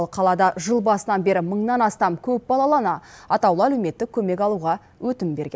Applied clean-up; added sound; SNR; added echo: none; none; none; none.